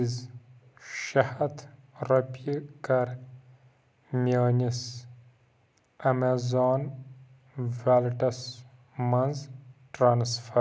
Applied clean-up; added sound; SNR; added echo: none; none; none; none.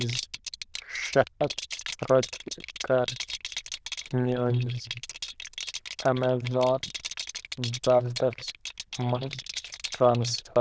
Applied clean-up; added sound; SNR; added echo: neural diffusion model UNIVERSE++.